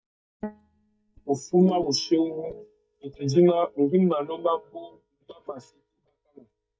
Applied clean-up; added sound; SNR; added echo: neural mask model DeepFilterNet 3.